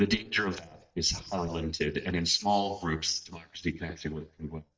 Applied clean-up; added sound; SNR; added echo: neural mask model DeepFilterNet 3.